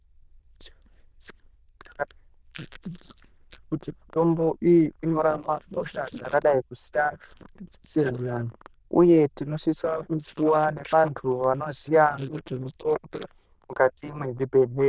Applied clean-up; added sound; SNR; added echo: neural diffusion model UNIVERSE++.